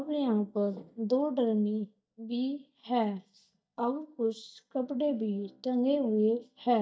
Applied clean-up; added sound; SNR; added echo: neural mask model DeepFilterNet 3.